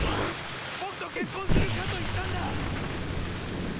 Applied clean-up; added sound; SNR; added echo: none; Explosion; -5 dB; none.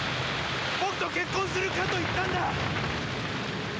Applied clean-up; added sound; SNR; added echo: none; none; none; none.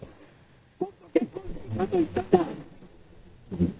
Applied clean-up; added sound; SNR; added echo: neural mask model DeepFilterNet 3.